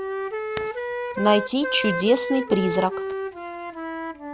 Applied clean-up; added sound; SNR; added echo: none; Wind instrument, woodwind instrument; 5 dB; none.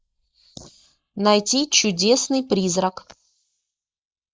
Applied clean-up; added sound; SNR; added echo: neural mask model Resemble Enhance denoiser.